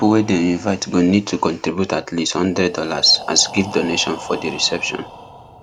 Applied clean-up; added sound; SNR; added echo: none; Breathing; 17 dB; none.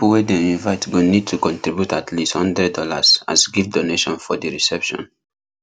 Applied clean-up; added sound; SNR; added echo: none; none; none; none.